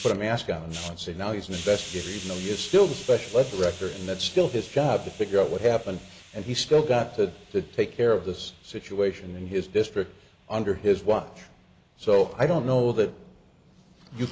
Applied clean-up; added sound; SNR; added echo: none; Hiss; 19 dB; none.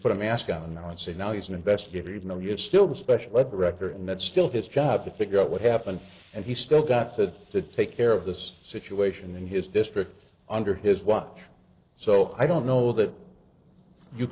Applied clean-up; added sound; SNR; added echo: neural separator model SepFormer DNS4.